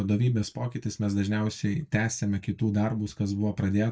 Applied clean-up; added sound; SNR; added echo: neural mask model DeepFilterNet 3.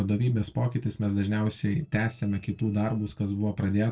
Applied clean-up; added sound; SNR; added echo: neural separator model SepFormer DNS4.